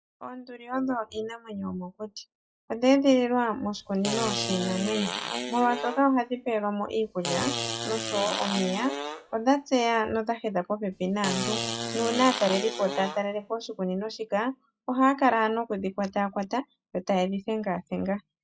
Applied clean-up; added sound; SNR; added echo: classical method log-MMSE.